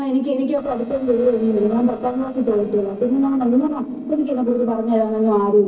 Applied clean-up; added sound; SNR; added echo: neural separator model SepFormer DNS4.